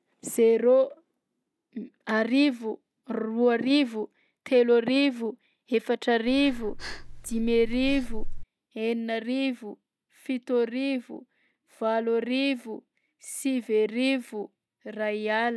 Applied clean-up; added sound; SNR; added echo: none; Breathing; 4 dB; none.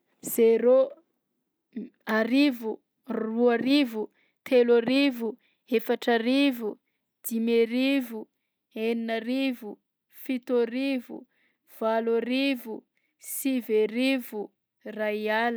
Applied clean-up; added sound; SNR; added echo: none; none; none; none.